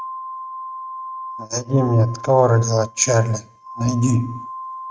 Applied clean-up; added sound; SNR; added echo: neural mask model RNNoise.